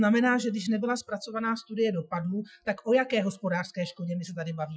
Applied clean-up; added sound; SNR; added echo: classical method Wiener filter.